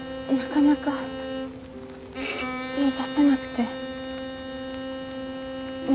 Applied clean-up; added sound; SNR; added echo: none; Bowed string instrument; 6 dB; none.